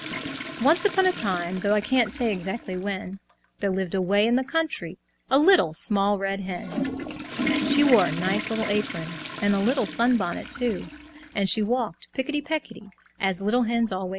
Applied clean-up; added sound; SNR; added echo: none; Toilet flush / Water; 9 dB; none.